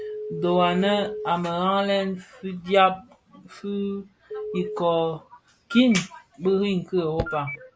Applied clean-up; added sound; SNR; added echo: none; Telephone; 13 dB; none.